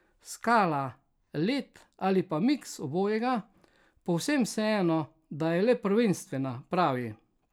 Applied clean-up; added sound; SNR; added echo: none; none; none; none.